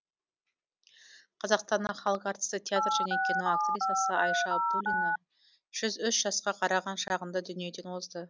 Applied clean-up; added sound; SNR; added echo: none; Telephone; -5 dB; none.